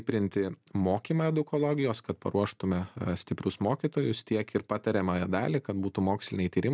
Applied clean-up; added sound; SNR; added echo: none; none; none; none.